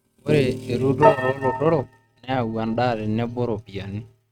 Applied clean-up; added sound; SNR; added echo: neural mask model RNNoise.